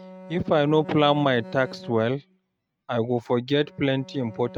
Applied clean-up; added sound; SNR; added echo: neural mask model RNNoise.